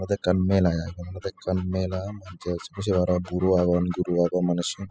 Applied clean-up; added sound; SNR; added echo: classical method spectral subtraction.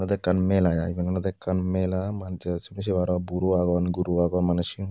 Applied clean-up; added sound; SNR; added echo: none; none; none; none.